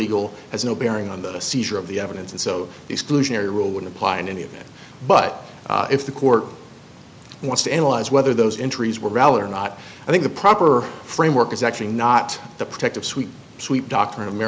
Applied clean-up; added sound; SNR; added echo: none; none; none; none.